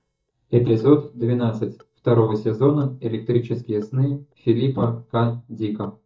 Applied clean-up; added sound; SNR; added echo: neural mask model DeepFilterNet 3.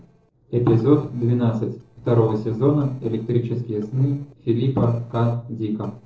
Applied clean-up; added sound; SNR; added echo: neural separator model SepFormer DNS4.